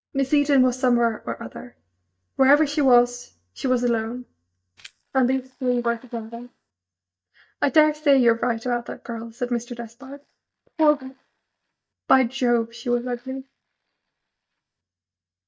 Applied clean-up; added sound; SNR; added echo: neural mask model DeepFilterNet 3.